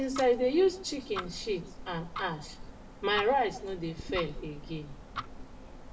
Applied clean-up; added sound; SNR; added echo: none; Tick-tock; 11 dB; reverberation time 0.6 s.